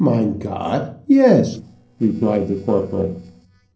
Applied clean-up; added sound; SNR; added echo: neural separator model SepFormer DNS4.